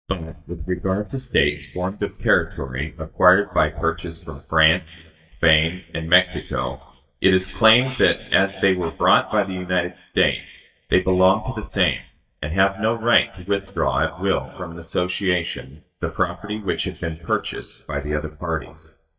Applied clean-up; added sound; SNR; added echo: neural mask model DeepFilterNet 3.